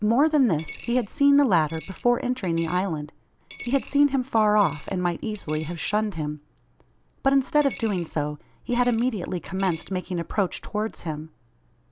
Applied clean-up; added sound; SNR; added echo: none; Coin (dropping); 18 dB; none.